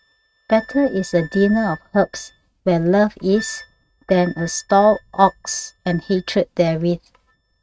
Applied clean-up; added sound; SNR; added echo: neural mask model RNNoise.